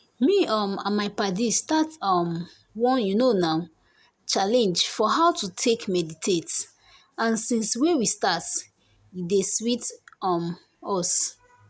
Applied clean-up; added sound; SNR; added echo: none; none; none; none.